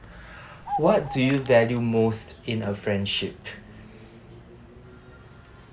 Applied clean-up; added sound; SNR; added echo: none; Bird vocalization, bird call, bird song; 10 dB; none.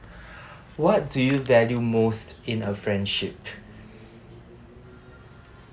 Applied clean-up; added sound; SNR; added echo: none; none; none; none.